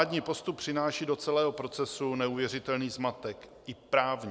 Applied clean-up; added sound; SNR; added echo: none; none; none; none.